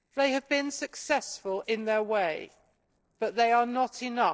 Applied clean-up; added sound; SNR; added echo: neural separator model SepFormer DNS4.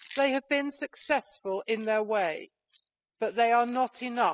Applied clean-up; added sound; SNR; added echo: classical method spectral subtraction.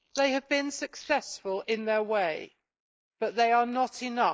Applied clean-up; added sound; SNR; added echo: neural mask model Resemble Enhance denoiser.